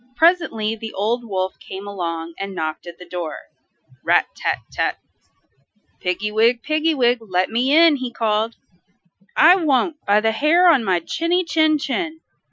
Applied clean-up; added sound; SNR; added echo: classical method Wiener filter.